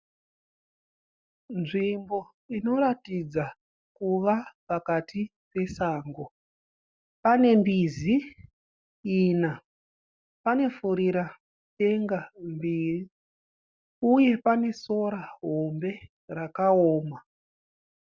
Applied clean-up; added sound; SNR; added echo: none; none; none; none.